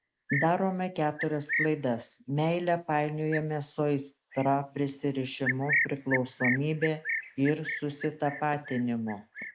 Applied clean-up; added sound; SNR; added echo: neural mask model Resemble Enhance denoiser.